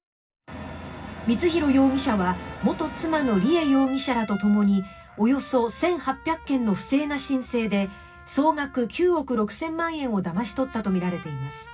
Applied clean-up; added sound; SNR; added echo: none; Trumpet; 20 dB; reverberation time 0.4 s.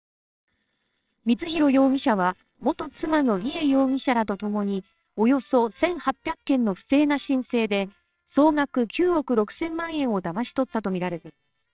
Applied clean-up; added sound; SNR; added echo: neural separator model SepFormer WHAMR!.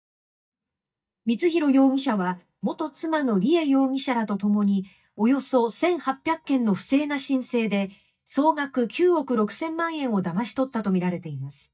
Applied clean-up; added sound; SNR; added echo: neural mask model DeepFilterNet 3.